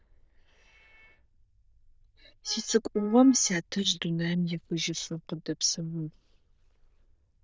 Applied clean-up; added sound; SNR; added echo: neural diffusion model UNIVERSE++.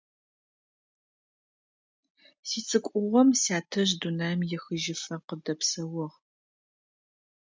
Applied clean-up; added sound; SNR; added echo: none; none; none; none.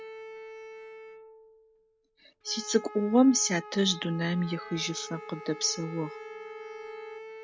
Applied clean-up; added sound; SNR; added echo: none; Bowed string instrument + Wind instrument, woodwind instrument; 13 dB; none.